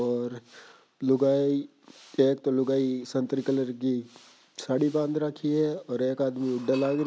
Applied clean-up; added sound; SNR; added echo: none; none; none; none.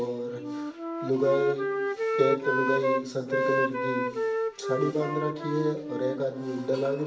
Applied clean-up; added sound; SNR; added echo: none; Wind instrument, woodwind instrument; 1 dB; reverberation time 0.9 s.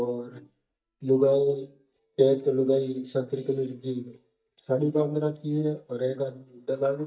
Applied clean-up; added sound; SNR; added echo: neural mask model DeepFilterNet 3.